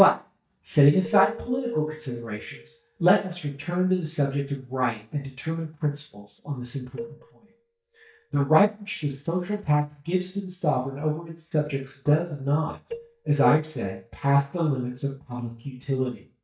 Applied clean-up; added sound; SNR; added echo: neural mask model DeepFilterNet 3.